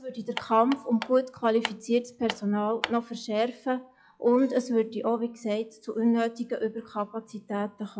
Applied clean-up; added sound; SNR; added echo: classical method log-MMSE.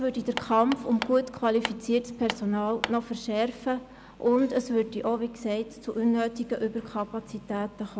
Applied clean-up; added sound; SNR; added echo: none; Hammer; 10 dB; none.